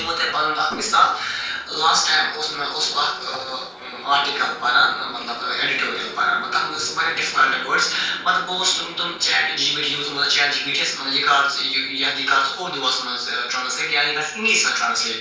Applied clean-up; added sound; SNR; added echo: neural separator model SepFormer DNS4.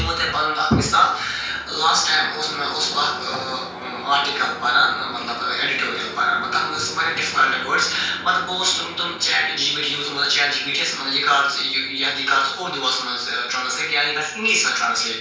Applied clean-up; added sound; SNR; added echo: none; Truck; 18 dB; reverberation time 0.5 s.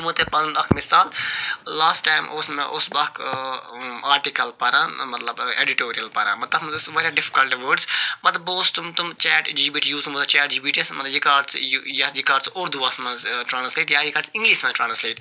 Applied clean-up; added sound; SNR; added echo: none; none; none; none.